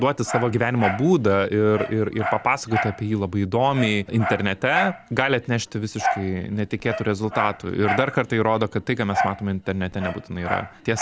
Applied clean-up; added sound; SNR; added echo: none; Dog; 8 dB; none.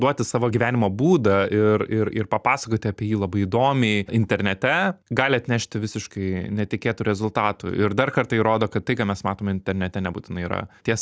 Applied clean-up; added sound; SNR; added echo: none; none; none; none.